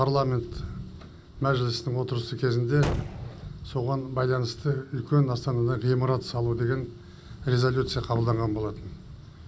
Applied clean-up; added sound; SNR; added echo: none; Gunshot, gunfire; 11 dB; none.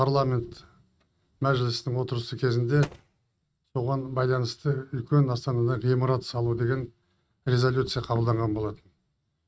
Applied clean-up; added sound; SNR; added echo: neural mask model RNNoise.